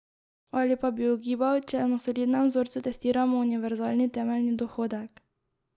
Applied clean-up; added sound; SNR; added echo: none; none; none; none.